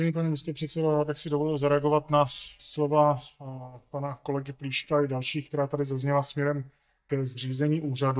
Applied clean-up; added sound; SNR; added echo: neural mask model DeepFilterNet 3.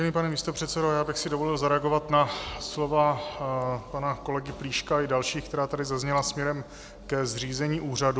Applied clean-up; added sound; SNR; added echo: none; none; none; none.